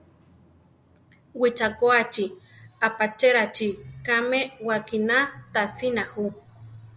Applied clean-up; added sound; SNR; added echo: none; none; none; none.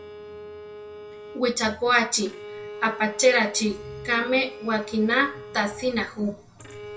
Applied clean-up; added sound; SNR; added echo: none; Bowed string instrument; 15 dB; reverberation time 0.2 s.